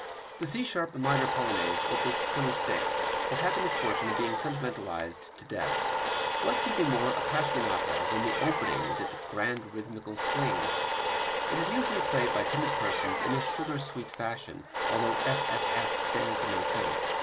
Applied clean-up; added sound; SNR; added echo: none; Domestic sounds, home sounds; -3 dB; none.